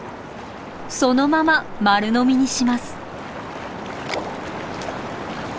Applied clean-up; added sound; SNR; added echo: none; none; none; none.